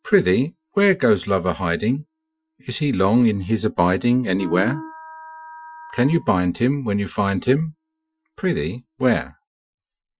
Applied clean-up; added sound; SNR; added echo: classical method Wiener filter.